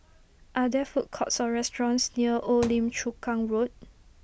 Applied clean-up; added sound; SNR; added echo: none; Thump, thud; 16 dB; none.